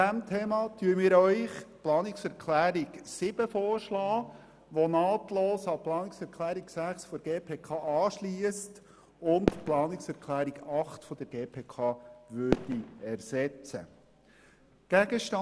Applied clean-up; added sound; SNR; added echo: none; Fireworks; 8 dB; none.